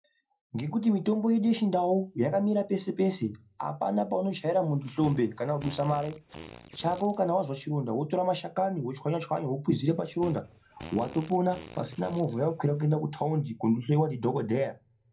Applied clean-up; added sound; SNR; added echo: none; Fart; 19 dB; reverberation time 0.2 s.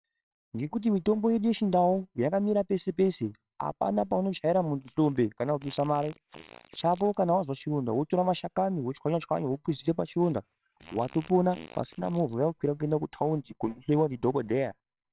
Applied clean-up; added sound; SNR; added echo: neural separator model SepFormer WHAMR!.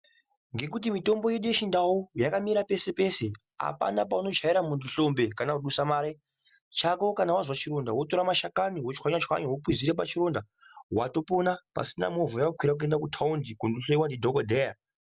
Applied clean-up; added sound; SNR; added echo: none; none; none; none.